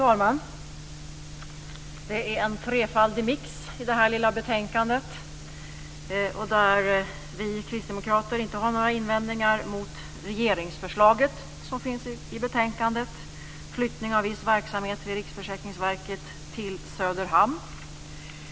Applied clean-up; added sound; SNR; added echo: none; none; none; none.